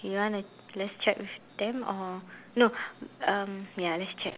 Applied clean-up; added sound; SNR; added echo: none; none; none; none.